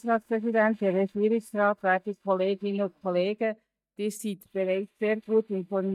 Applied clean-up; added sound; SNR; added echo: neural mask model DeepFilterNet 3.